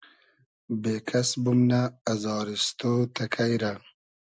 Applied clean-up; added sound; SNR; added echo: none; none; none; none.